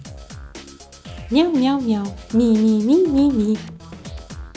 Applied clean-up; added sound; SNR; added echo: none; Drum kit; 16 dB; none.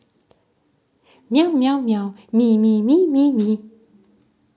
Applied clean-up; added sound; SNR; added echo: none; none; none; none.